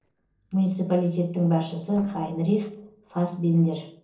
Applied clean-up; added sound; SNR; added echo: neural separator model SepFormer DNS4.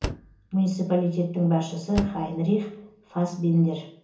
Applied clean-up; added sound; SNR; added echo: none; Slam; 13 dB; reverberation time 0.7 s.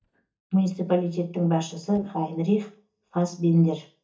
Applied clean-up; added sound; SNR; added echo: neural mask model DeepFilterNet 3.